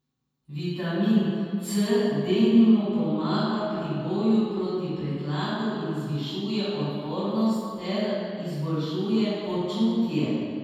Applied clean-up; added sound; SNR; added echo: none; none; none; reverberation time 2.1 s.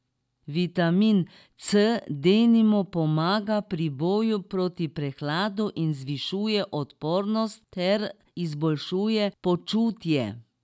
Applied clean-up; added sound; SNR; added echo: none; none; none; none.